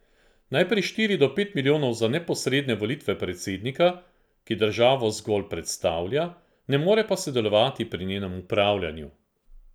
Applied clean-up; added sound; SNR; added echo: none; none; none; none.